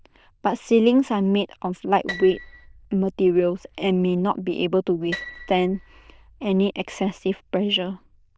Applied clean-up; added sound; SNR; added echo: neural diffusion model UNIVERSE++.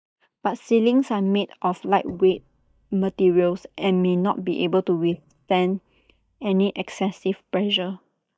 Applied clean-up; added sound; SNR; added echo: neural mask model DeepFilterNet 3.